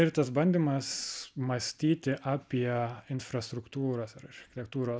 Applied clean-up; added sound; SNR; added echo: none; none; none; none.